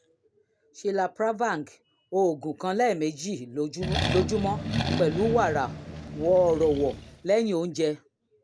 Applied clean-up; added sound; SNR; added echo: none; Accelerating, revving, vroom; 4 dB; none.